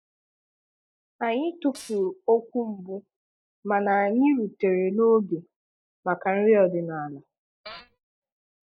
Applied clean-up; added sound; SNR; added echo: neural mask model DeepFilterNet 3.